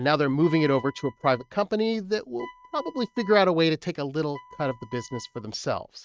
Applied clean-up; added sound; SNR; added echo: neural mask model RNNoise.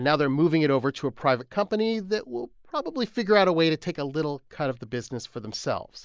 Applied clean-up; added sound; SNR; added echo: neural mask model Resemble Enhance denoiser.